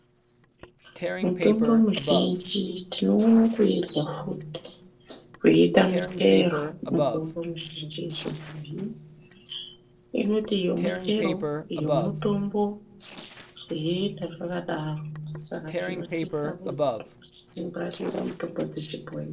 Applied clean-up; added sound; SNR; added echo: neural separator model SepFormer DNS4.